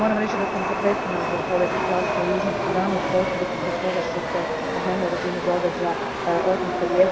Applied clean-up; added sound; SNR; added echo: none; Chatter / Subway, metro, underground; 0 dB; reverberation time 0.2 s.